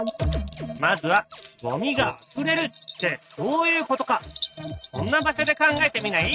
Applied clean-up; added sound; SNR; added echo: neural mask model RNNoise.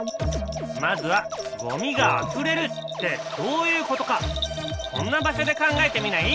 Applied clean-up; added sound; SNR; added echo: none; Bell; 16 dB; none.